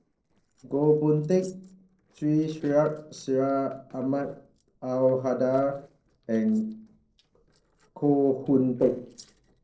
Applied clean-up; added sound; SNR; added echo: neural separator model SepFormer DNS4.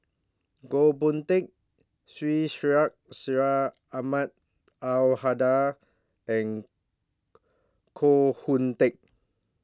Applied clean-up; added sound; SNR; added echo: none; none; none; none.